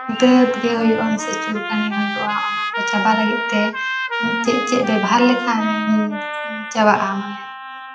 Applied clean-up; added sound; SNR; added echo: classical method WPE with log-MMSE.